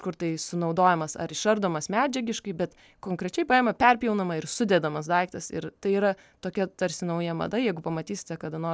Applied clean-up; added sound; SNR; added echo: none; none; none; none.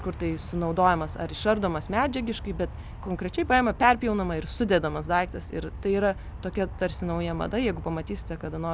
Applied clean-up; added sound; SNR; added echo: none; Aircraft; 11 dB; none.